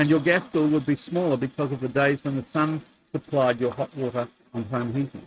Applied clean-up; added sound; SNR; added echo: neural mask model RNNoise.